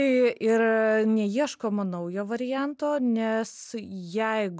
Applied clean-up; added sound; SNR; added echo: none; none; none; none.